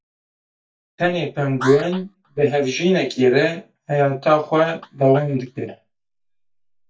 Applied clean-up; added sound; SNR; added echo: neural mask model DeepFilterNet 3.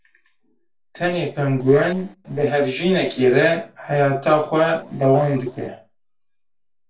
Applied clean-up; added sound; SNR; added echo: neural separator model SepFormer DNS4.